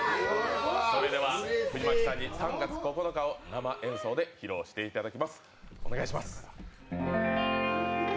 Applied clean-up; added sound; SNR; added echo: none; Car; 7 dB; none.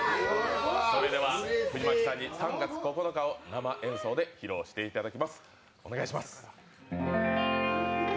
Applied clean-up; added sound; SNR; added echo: none; none; none; none.